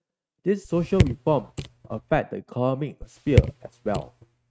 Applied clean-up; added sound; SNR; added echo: neural mask model RNNoise.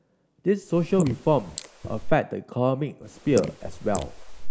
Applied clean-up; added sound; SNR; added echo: neural mask model Resemble Enhance denoiser.